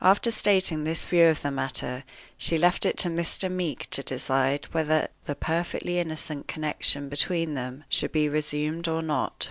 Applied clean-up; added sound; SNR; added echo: none; none; none; none.